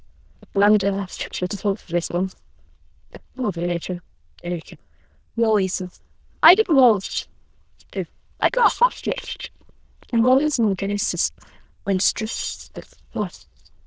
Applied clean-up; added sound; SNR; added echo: neural diffusion model UNIVERSE++.